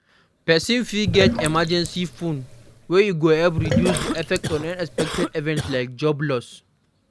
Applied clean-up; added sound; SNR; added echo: none; Sink (filling or washing) + Cough; 5 dB; none.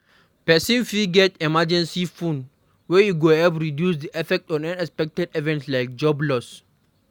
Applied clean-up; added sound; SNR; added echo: none; none; none; none.